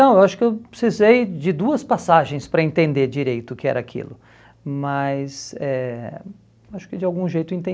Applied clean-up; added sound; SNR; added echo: none; none; none; none.